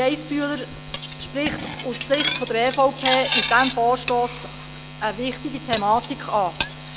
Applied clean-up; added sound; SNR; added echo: none; Cutlery, silverware; 8 dB; none.